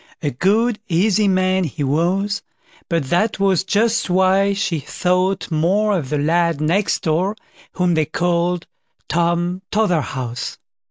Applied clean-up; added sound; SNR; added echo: none; none; none; none.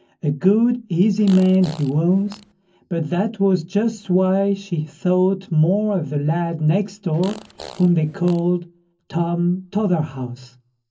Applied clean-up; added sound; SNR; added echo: none; Fart; 20 dB; reverberation time 0.3 s.